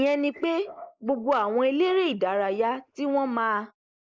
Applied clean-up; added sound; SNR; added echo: neural mask model Resemble Enhance denoiser.